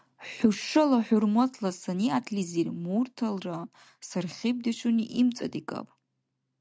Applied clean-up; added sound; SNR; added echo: none; none; none; none.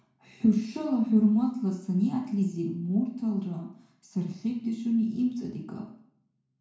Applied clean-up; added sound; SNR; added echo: none; none; none; reverberation time 0.6 s.